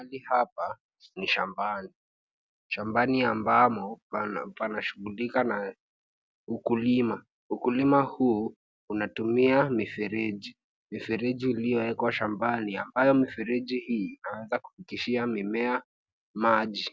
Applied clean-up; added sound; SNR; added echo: none; none; none; none.